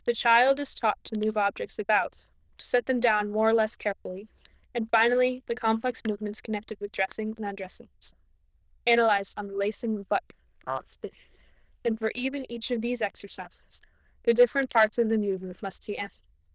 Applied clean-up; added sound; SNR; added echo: neural diffusion model UNIVERSE++.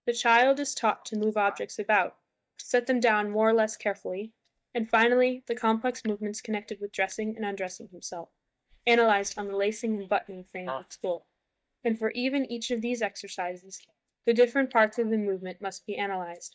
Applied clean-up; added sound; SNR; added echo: neural mask model DeepFilterNet 3.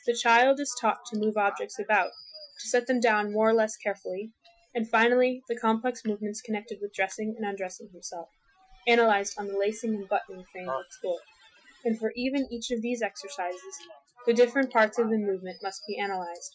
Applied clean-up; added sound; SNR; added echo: classical method Wiener filter.